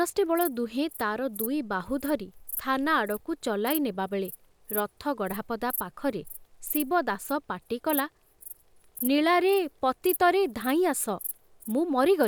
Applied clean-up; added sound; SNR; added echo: none; Insect; 13 dB; none.